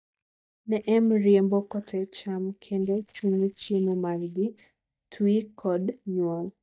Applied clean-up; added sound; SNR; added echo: neural mask model DeepFilterNet 3.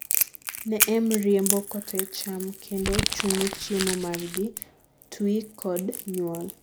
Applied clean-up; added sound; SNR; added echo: none; Crackle + Crumpling, crinkling; 3 dB; none.